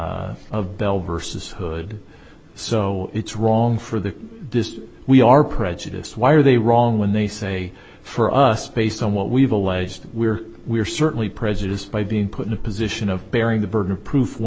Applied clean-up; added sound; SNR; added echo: none; none; none; none.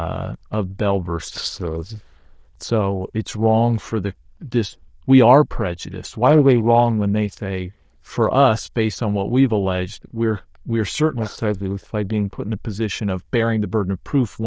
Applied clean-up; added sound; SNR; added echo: neural diffusion model UNIVERSE++.